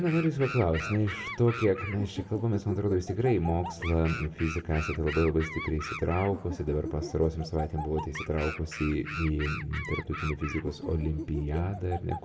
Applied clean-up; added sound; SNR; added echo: none; Animal; 10 dB; reverberation time 1.2 s.